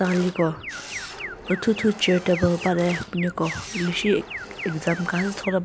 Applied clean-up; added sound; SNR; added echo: none; Camera + Alarm; 11 dB; none.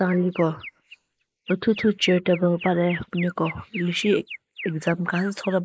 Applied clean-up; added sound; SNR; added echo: neural mask model Resemble Enhance denoiser.